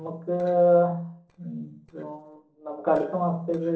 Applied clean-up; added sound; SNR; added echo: neural separator model SepFormer DNS4.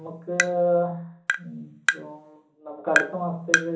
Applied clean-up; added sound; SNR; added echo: none; Tap; 0 dB; reverberation time 0.8 s.